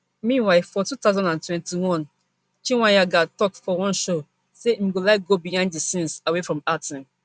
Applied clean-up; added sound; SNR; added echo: none; none; none; none.